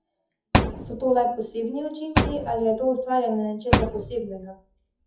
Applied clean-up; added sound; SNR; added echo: classical method WPE with log-MMSE.